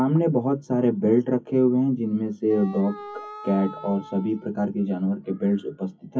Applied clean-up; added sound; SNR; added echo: classical method WPE with log-MMSE.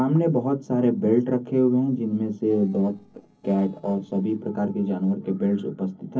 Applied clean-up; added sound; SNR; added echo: neural separator model SepFormer DNS4.